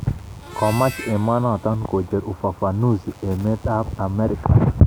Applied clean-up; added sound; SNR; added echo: none; Harmonica; 19 dB; none.